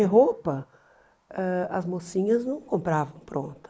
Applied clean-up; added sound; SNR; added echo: neural mask model Resemble Enhance denoiser.